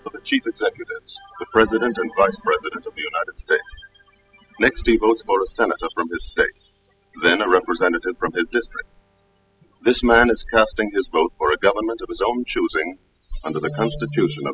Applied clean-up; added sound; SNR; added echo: classical method spectral subtraction.